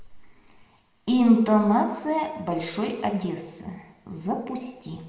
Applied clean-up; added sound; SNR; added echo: none; none; none; reverberation time 0.9 s.